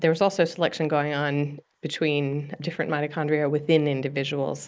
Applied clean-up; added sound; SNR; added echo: neural mask model Resemble Enhance denoiser.